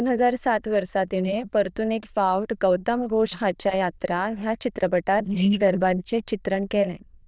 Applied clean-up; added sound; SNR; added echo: neural diffusion model UNIVERSE++.